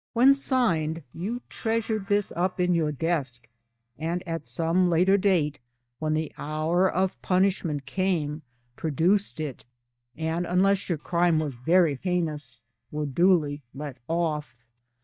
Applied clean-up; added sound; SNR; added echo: neural mask model DeepFilterNet 3.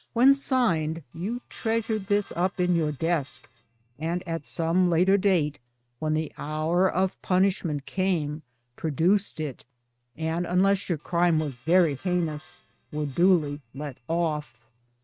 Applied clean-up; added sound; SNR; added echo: neural mask model RNNoise.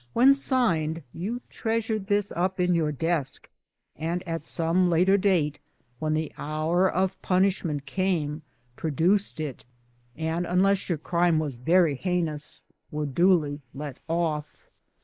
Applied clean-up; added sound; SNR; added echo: neural mask model Resemble Enhance denoiser.